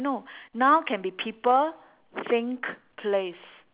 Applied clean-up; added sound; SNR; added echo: none; none; none; none.